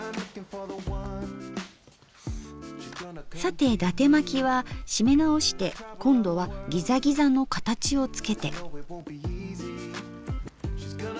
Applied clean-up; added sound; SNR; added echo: none; none; none; none.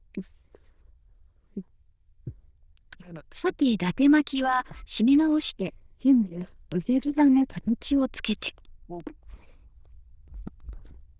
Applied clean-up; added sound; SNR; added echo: neural diffusion model UNIVERSE++.